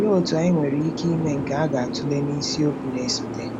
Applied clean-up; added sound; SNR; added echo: none; Boat, Water vehicle; 6 dB; none.